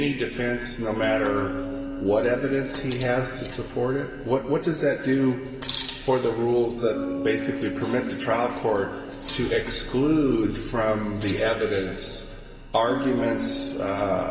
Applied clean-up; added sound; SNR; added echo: none; Bass guitar; 10 dB; reverberation time 2.8 s.